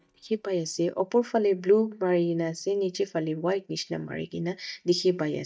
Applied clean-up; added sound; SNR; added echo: neural mask model DeepFilterNet 3.